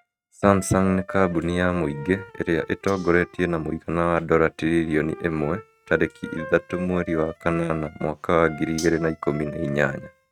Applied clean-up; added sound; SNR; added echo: neural mask model RNNoise.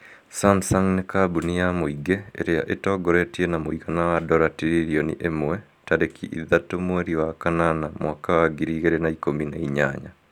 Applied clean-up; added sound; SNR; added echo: none; none; none; none.